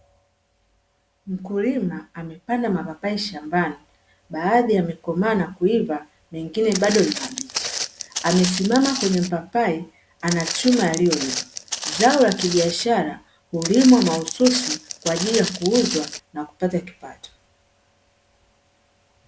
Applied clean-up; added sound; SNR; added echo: none; Walk, footsteps; 6 dB; none.